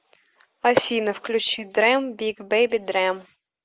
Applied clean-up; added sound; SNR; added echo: none; none; none; none.